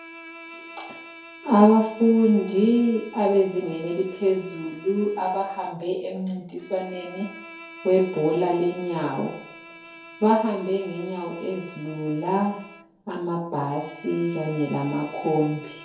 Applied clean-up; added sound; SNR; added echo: none; Bowed string instrument; 20 dB; reverberation time 2.3 s.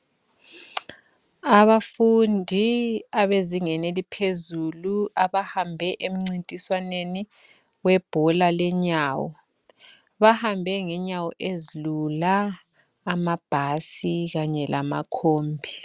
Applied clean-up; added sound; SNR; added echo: none; none; none; none.